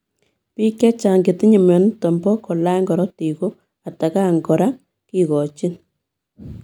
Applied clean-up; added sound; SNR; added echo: none; none; none; none.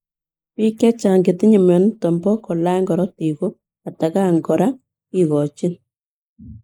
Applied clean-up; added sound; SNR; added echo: neural mask model Resemble Enhance denoiser.